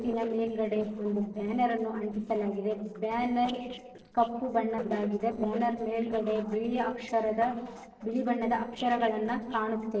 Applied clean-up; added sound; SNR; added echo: neural separator model SepFormer DNS4.